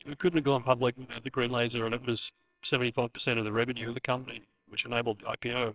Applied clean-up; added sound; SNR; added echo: neural separator model SepFormer WHAMR!.